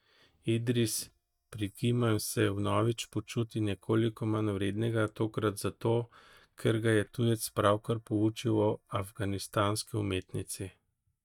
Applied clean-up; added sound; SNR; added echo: neural mask model DeepFilterNet 3.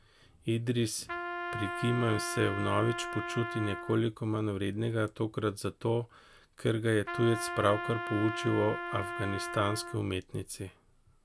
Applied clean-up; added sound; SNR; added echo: none; Trumpet; 6 dB; none.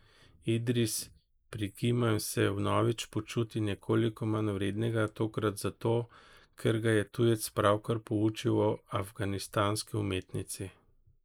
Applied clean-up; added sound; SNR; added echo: neural mask model Resemble Enhance denoiser.